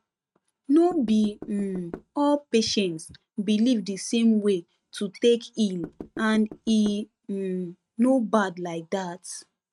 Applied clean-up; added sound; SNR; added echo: neural mask model RNNoise.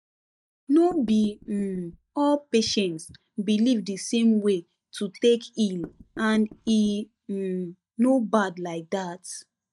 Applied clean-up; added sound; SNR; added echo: neural mask model DeepFilterNet 3.